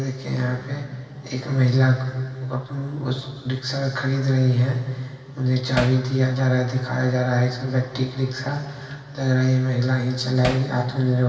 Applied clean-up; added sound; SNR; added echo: none; Hammer; 7 dB; reverberation time 2.3 s.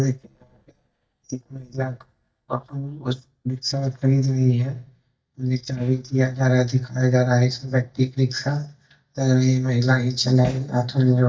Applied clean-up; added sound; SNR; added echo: neural mask model DeepFilterNet 3.